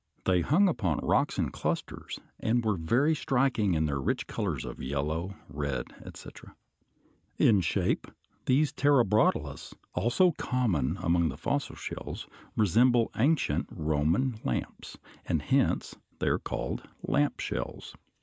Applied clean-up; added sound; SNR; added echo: none; none; none; none.